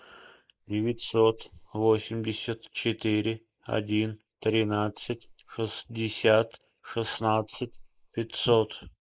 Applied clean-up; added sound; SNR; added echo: neural mask model Resemble Enhance denoiser.